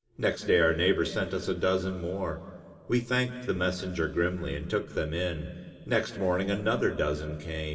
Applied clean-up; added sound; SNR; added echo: none; none; none; reverberation time 2.2 s.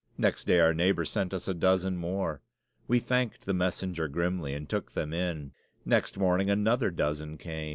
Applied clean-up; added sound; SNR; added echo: none; none; none; none.